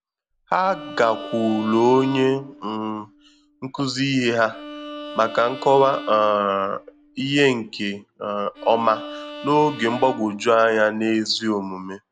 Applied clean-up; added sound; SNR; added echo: none; Bowed string instrument; 16 dB; none.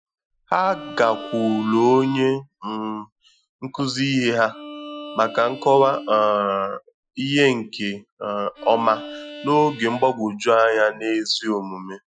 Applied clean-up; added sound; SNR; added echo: classical method Wiener filter.